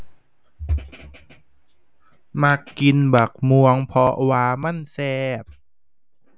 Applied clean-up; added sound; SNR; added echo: none; none; none; none.